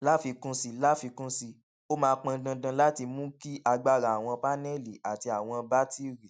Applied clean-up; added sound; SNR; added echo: none; none; none; none.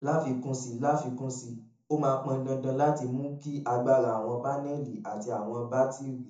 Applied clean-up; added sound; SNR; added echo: none; none; none; reverberation time 0.5 s.